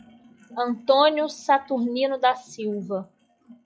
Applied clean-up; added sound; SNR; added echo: classical method log-MMSE.